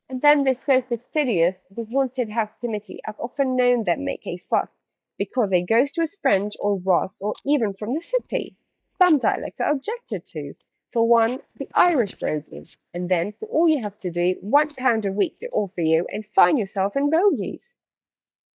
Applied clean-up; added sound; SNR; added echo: neural mask model DeepFilterNet 3.